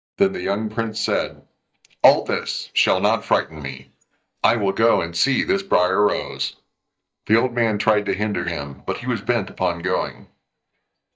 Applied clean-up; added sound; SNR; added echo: neural mask model DeepFilterNet 3.